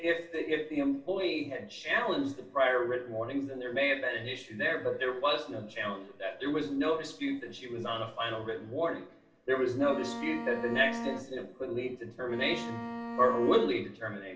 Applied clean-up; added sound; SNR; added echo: none; Bowed string instrument; 6 dB; reverberation time 0.8 s.